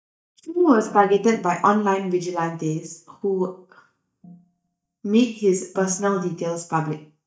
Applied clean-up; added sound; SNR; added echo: neural mask model DeepFilterNet 3.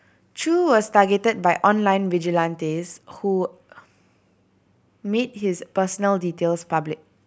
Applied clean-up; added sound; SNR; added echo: none; none; none; none.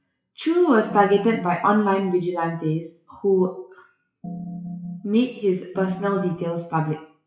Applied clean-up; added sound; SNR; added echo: classical method WPE with log-MMSE.